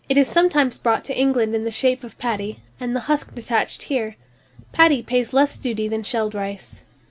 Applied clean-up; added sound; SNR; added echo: none; none; none; none.